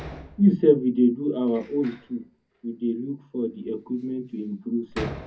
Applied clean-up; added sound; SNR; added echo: none; Door; 18 dB; reverberation time 0.3 s.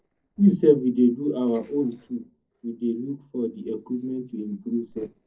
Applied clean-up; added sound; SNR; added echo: neural separator model SepFormer DNS4.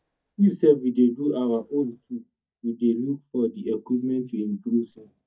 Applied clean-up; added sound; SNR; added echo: neural mask model DeepFilterNet 3.